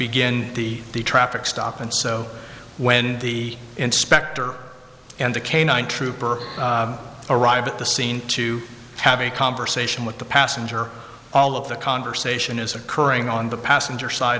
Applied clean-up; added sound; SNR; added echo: none; none; none; none.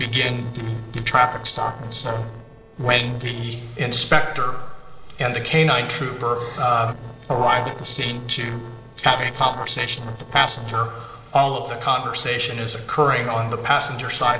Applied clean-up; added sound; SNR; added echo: neural separator model SepFormer DNS4.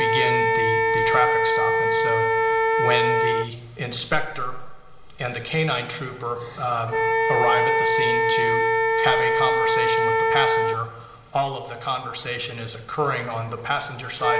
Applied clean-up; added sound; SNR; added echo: none; Wind instrument, woodwind instrument; -4 dB; reverberation time 1.2 s.